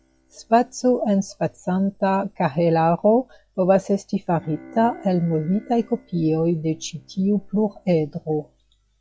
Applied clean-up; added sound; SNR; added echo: classical method log-MMSE.